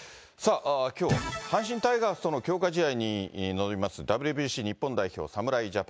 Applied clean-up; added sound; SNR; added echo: none; none; none; none.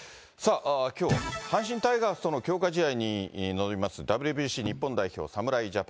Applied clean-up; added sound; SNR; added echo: none; Percussion; 15 dB; none.